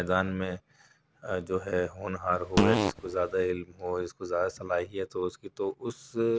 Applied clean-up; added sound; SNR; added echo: none; Fart; -2 dB; none.